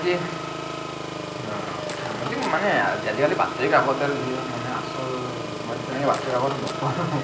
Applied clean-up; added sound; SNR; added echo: none; Engine; 5 dB; reverberation time 0.5 s.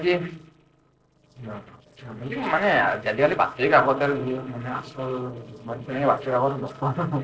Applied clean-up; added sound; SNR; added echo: neural separator model SepFormer DNS4.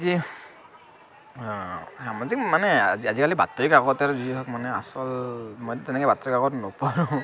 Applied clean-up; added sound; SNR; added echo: none; none; none; none.